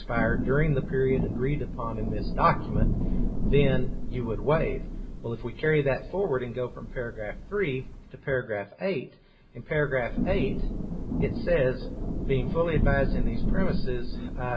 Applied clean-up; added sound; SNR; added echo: none; Thunder / Rain; 0 dB; reverberation time 0.2 s.